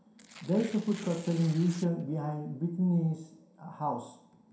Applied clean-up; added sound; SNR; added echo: none; Tearing; 18 dB; reverberation time 0.5 s.